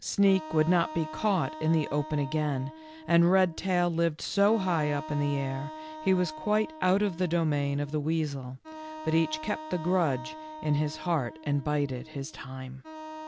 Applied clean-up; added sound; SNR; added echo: none; Wind instrument, woodwind instrument; 14 dB; none.